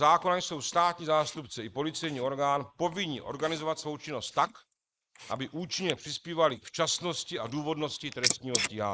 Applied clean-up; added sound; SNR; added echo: neural mask model Resemble Enhance denoiser.